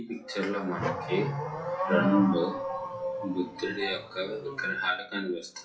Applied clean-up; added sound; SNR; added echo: classical method WPE with log-MMSE.